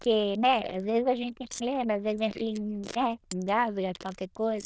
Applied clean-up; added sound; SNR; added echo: neural diffusion model UNIVERSE++.